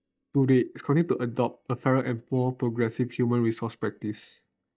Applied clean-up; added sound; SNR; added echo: neural mask model DeepFilterNet 3.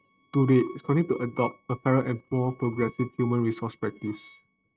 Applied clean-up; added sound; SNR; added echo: neural mask model RNNoise.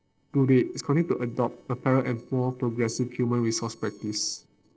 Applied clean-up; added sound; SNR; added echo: neural separator model SepFormer DNS4.